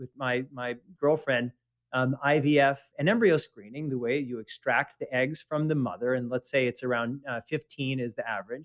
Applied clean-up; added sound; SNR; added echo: none; none; none; none.